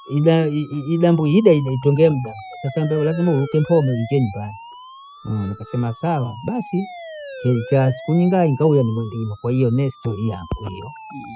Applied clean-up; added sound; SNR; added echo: classical method spectral subtraction.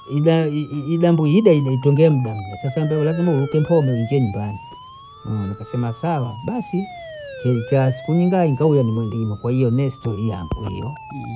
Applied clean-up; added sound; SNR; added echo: none; Siren; 18 dB; none.